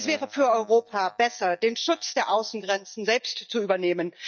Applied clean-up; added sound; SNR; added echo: neural mask model DeepFilterNet 3.